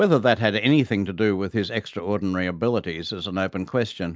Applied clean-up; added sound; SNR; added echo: none; none; none; none.